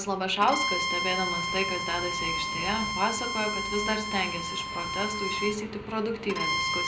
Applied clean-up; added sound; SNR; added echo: none; Bowed string instrument; 1 dB; reverberation time 0.4 s.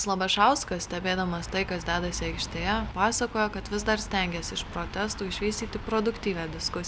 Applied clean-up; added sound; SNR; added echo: none; none; none; none.